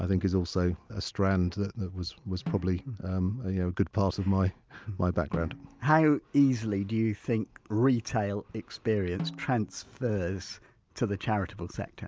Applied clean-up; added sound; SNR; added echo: none; Snare drum; 14 dB; none.